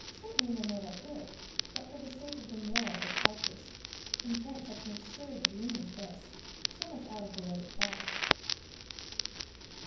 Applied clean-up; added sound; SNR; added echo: none; Crackle; -4 dB; reverberation time 0.9 s.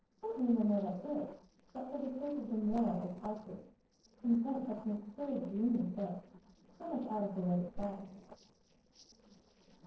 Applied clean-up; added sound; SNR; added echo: neural separator model SepFormer DNS4.